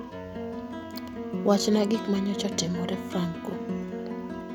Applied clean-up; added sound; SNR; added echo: none; Plucked string instrument; 5 dB; none.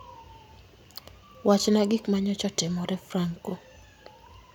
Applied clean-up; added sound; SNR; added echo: none; none; none; none.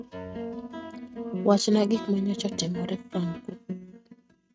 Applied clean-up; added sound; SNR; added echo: neural mask model RNNoise.